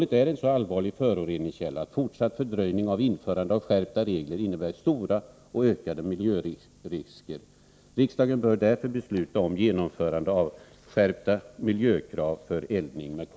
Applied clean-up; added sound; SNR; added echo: none; none; none; none.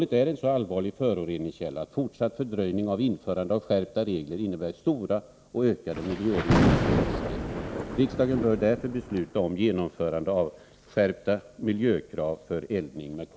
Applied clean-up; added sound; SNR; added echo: none; Thunder; 0 dB; none.